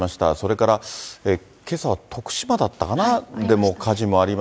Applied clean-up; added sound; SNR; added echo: none; none; none; none.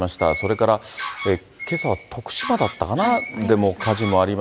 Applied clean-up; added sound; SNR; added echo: none; Door; 11 dB; none.